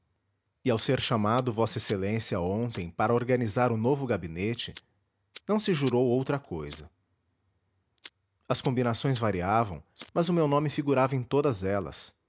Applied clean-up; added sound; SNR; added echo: none; Fire; 18 dB; none.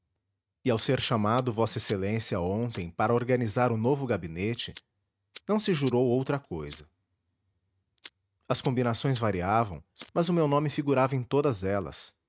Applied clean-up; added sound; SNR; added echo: neural mask model RNNoise.